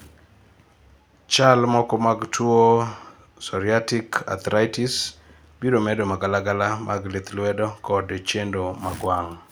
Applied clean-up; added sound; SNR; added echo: none; none; none; none.